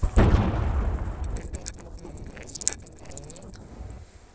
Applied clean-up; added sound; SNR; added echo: neural separator model SepFormer DNS4.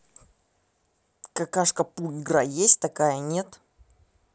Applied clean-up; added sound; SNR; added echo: none; none; none; none.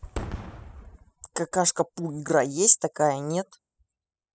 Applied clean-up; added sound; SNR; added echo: classical method spectral subtraction.